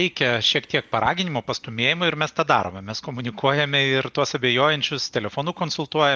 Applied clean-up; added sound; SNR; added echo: none; none; none; none.